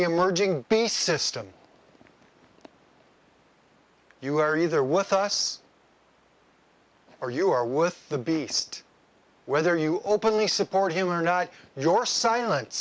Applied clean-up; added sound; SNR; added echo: none; none; none; none.